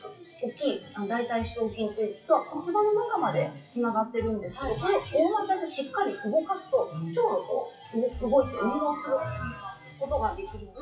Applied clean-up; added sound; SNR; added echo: classical method WPE with log-MMSE.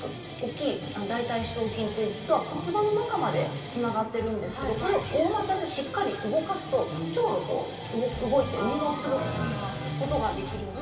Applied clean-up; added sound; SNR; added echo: none; Guitar; 11 dB; reverberation time 2.5 s.